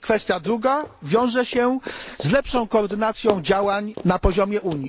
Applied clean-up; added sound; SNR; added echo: none; Run; 15 dB; none.